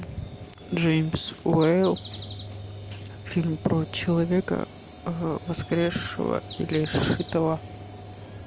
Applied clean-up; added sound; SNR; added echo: none; Bird vocalization, bird call, bird song; 12 dB; none.